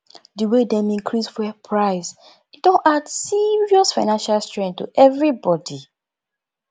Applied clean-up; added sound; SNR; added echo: none; none; none; none.